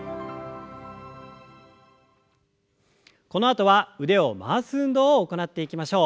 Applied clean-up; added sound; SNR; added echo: none; none; none; none.